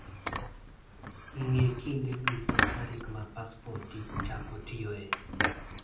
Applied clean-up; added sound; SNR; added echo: none; Squeak; -4 dB; reverberation time 0.6 s.